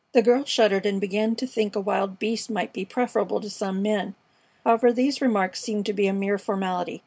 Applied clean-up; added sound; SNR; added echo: none; none; none; none.